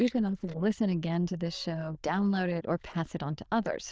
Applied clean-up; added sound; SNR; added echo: neural diffusion model UNIVERSE++.